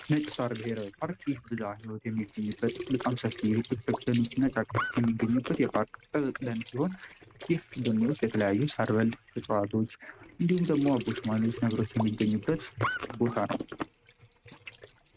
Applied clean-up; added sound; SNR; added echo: neural mask model RNNoise.